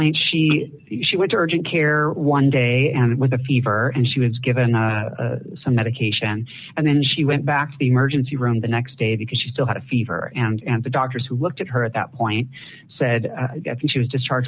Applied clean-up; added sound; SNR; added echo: none; none; none; none.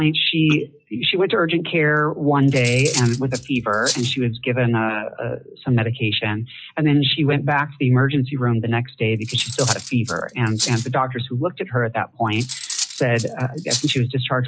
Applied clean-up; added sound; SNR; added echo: classical method log-MMSE.